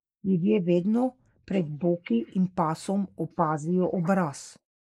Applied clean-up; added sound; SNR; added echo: neural mask model Resemble Enhance denoiser.